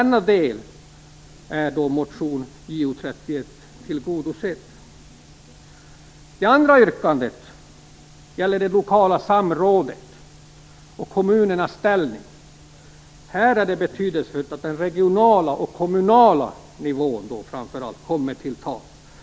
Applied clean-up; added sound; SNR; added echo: none; none; none; none.